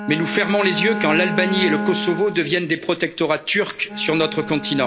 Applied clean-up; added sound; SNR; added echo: none; Bowed string instrument; 7 dB; none.